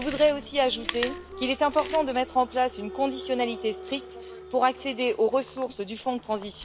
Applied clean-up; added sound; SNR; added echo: none; Applause + Chewing, mastication; 13 dB; none.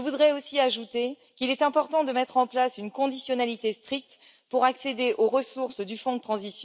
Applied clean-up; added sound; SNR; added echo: none; none; none; none.